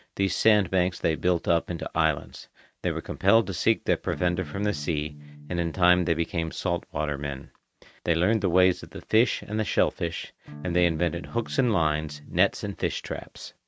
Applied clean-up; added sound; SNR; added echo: neural mask model RNNoise.